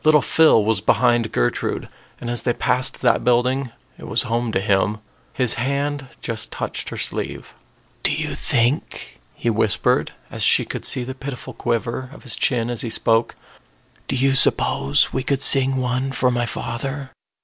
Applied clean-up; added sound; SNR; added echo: none; none; none; none.